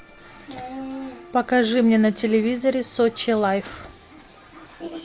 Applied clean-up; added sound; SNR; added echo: none; none; none; none.